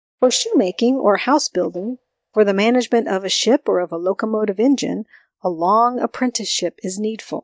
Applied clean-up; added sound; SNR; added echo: neural mask model DeepFilterNet 3.